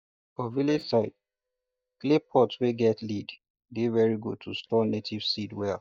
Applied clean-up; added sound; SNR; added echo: neural mask model DeepFilterNet 3.